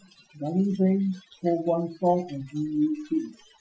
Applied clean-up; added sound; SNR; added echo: classical method Wiener filter.